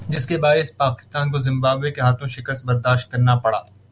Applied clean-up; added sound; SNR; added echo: none; none; none; none.